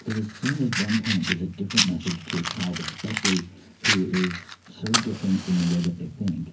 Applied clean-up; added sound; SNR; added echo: none; Fire; 3 dB; reverberation time 0.4 s.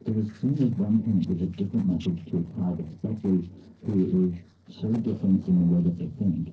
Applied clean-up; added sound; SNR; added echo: neural separator model SepFormer DNS4.